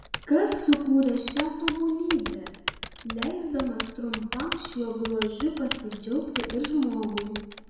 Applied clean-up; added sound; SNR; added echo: none; Typing; 8 dB; reverberation time 1.0 s.